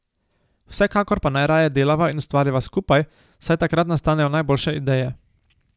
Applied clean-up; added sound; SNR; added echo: none; none; none; none.